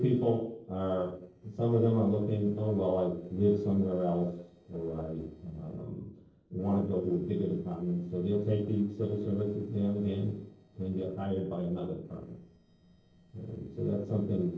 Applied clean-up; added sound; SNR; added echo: neural separator model SepFormer DNS4.